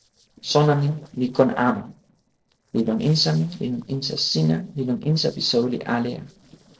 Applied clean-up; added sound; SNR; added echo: neural separator model SepFormer DNS4.